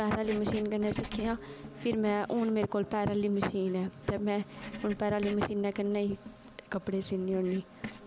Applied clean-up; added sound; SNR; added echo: none; Writing; 15 dB; none.